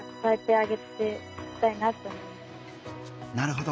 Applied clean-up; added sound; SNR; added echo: none; none; none; none.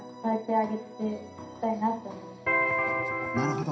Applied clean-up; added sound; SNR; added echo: none; Electric guitar; -4 dB; reverberation time 0.5 s.